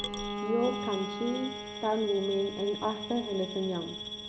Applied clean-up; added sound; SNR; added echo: none; Coin (dropping) / Glass + Bowed string instrument; 5 dB; none.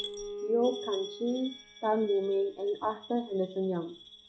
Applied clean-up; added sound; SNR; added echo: classical method log-MMSE.